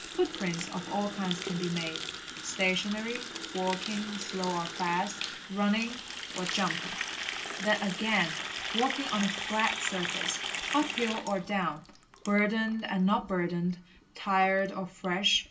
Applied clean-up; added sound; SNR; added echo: none; Water tap, faucet; 7 dB; reverberation time 0.2 s.